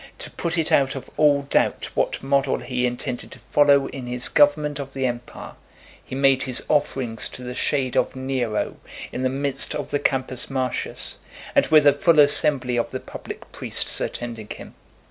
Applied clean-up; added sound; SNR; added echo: none; none; none; none.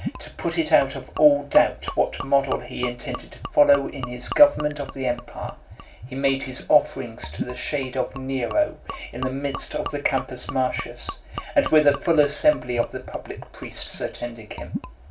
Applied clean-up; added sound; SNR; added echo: none; Gurgling / Liquid; 13 dB; reverberation time 0.2 s.